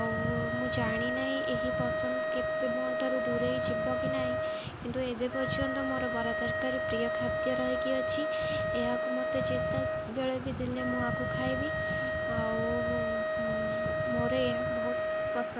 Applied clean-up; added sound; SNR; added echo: none; Wind instrument, woodwind instrument; -2 dB; none.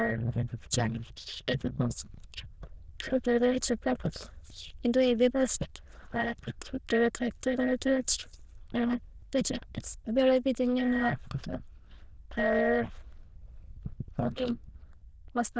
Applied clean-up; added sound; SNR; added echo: neural diffusion model UNIVERSE++.